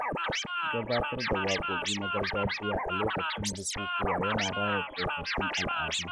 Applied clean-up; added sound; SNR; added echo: classical method log-MMSE.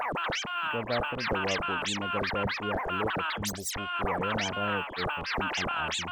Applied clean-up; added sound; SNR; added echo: none; Scratching (performance technique); -4 dB; none.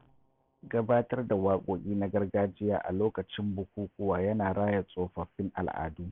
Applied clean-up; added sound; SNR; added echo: none; none; none; none.